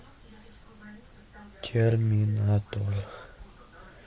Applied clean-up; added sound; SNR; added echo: none; none; none; none.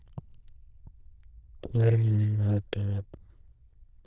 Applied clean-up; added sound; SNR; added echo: neural diffusion model UNIVERSE++.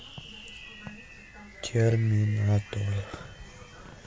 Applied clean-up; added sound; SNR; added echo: none; Fireworks; 18 dB; none.